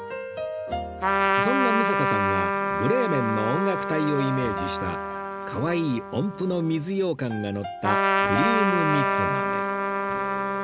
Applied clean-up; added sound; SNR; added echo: none; Trumpet; -2 dB; none.